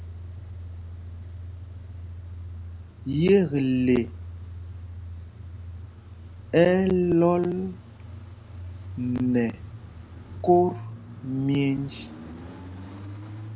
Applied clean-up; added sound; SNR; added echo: none; Idling / Engine starting / Accelerating, revving, vroom / Car; 12 dB; none.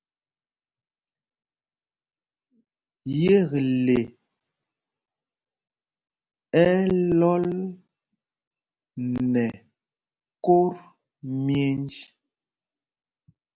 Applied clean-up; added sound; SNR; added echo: none; none; none; none.